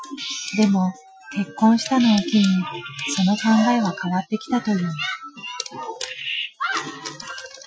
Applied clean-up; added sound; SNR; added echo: classical method Wiener filter.